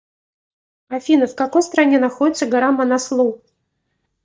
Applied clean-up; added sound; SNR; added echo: neural mask model DeepFilterNet 3.